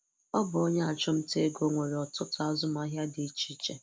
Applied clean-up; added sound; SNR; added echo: none; none; none; none.